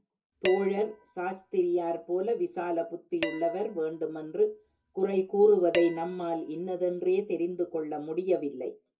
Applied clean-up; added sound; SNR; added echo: none; Dishes, pots, and pans; 11 dB; reverberation time 0.2 s.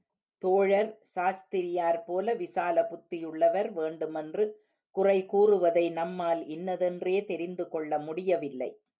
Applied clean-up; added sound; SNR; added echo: none; none; none; none.